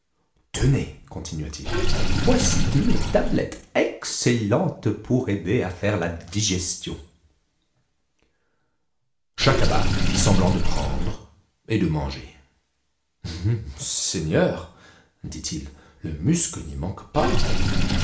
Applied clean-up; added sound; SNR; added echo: none; Sink (filling or washing) / Water; 0 dB; reverberation time 0.4 s.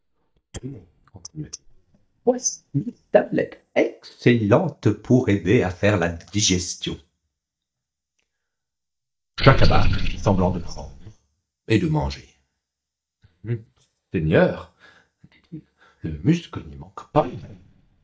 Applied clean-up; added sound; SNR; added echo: neural mask model DeepFilterNet 3.